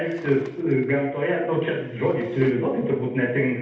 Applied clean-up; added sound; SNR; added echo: neural separator model SepFormer DNS4.